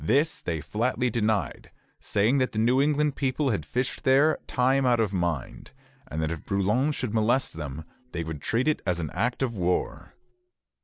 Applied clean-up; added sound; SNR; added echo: none; none; none; none.